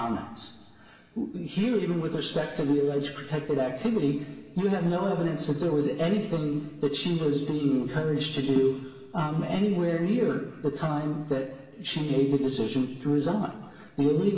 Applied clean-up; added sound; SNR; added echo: none; none; none; reverberation time 1.8 s.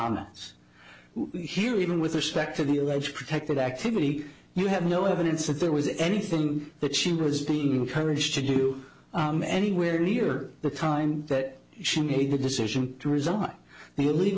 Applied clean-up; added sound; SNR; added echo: none; none; none; none.